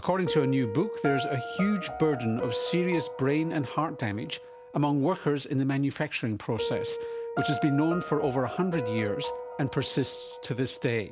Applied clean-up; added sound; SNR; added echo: none; Piano; 7 dB; none.